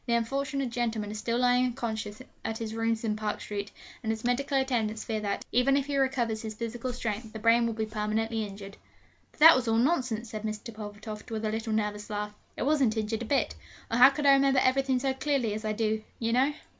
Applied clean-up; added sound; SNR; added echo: none; none; none; none.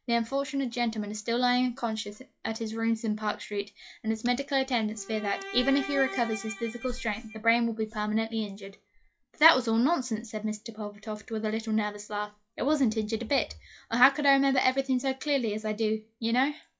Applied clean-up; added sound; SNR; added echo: classical method log-MMSE.